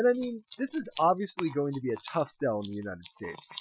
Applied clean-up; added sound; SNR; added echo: classical method Wiener filter.